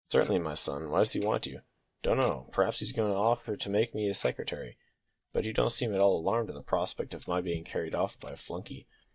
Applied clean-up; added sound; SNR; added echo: neural mask model DeepFilterNet 3.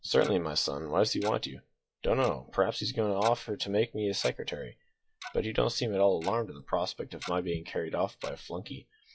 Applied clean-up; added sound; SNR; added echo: classical method log-MMSE.